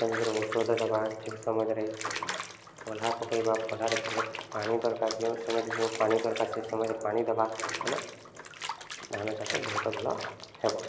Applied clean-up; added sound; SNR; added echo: none; Bathtub (filling or washing) / Water; 7 dB; none.